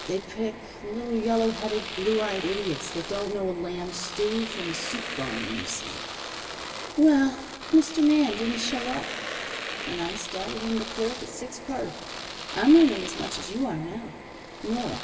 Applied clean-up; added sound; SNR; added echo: none; Domestic sounds, home sounds; 9 dB; reverberation time 1.3 s.